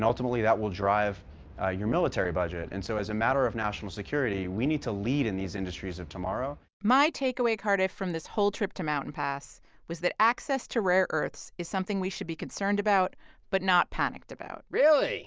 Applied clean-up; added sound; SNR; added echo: none; none; none; none.